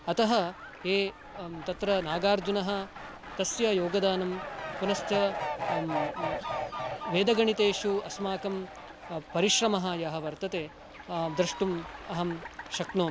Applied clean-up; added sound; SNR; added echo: none; Fowl; 8 dB; none.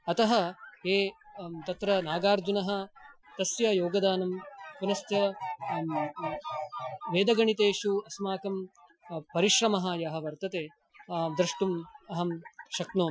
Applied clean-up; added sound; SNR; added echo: classical method Wiener filter.